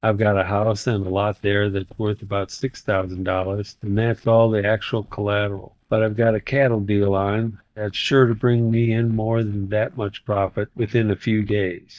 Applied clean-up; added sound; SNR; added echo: neural mask model DeepFilterNet 3.